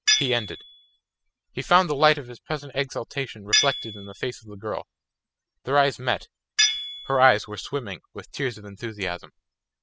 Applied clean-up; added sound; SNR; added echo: classical method spectral subtraction.